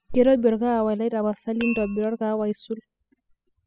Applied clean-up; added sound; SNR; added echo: classical method spectral subtraction.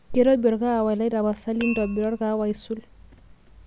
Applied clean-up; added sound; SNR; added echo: none; Tap; 16 dB; none.